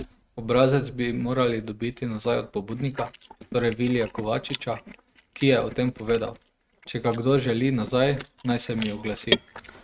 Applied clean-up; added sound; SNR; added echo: neural mask model RNNoise.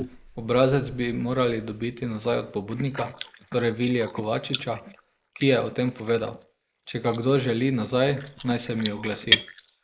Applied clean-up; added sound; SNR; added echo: neural mask model Resemble Enhance denoiser.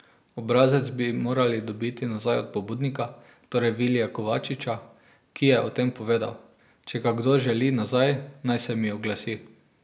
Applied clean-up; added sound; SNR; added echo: none; none; none; none.